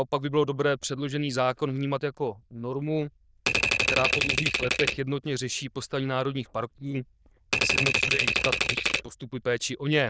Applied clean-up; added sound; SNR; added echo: neural diffusion model UNIVERSE++.